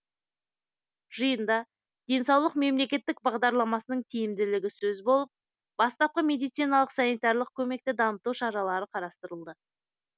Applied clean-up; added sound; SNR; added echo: none; none; none; none.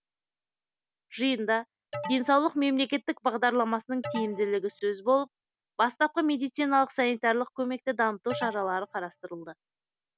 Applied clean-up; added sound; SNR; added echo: none; Alarm; 12 dB; none.